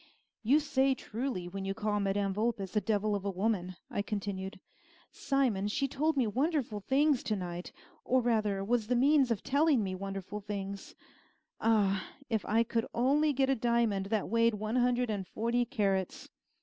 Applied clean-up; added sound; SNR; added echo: none; none; none; none.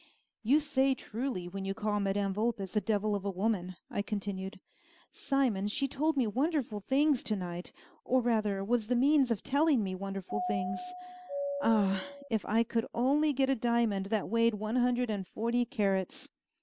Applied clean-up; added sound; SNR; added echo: none; Doorbell; 6 dB; none.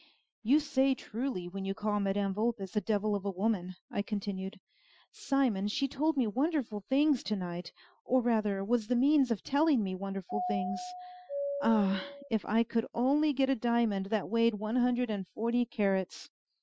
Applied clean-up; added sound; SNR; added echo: classical method Wiener filter.